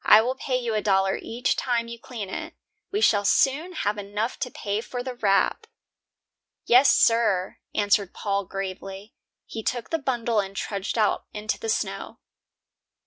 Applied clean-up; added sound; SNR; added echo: none; none; none; none.